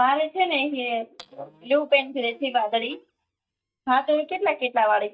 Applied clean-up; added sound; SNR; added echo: neural mask model DeepFilterNet 3.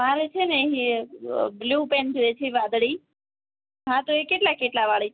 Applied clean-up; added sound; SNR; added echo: none; none; none; none.